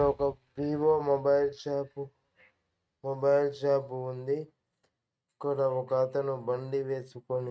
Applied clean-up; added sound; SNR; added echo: neural mask model RNNoise.